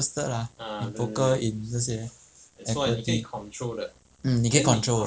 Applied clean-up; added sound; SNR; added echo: none; none; none; none.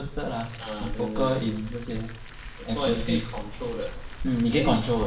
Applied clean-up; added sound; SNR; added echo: none; Car; 8 dB; reverberation time 0.8 s.